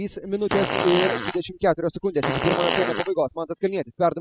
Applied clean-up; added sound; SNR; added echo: classical method spectral subtraction.